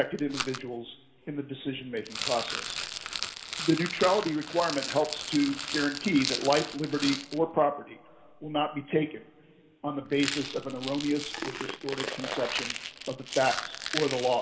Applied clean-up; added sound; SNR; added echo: none; Rattle; 7 dB; reverberation time 2.8 s.